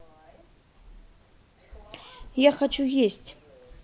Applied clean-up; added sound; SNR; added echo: none; none; none; none.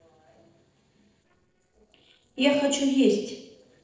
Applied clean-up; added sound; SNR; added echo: neural separator model SepFormer DNS4.